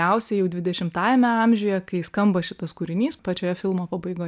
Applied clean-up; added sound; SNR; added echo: none; none; none; none.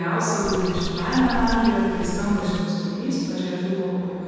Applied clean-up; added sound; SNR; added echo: none; Bird; 7 dB; reverberation time 2.1 s.